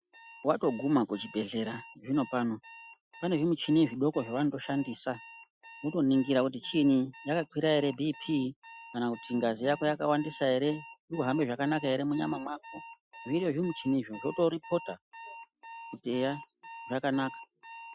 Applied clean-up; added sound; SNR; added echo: classical method Wiener filter.